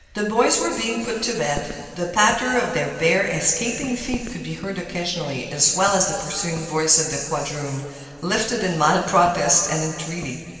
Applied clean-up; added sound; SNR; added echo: none; Fireworks; 18 dB; reverberation time 2.6 s.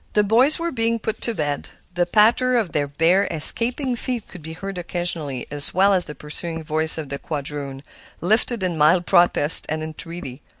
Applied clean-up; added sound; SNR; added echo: none; none; none; none.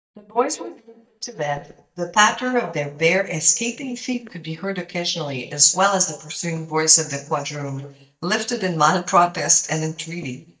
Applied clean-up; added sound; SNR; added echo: neural mask model DeepFilterNet 3.